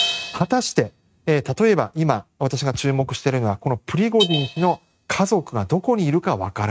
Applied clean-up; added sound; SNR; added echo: neural mask model RNNoise.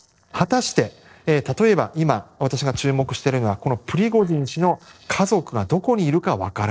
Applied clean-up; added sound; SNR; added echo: neural separator model SepFormer DNS4.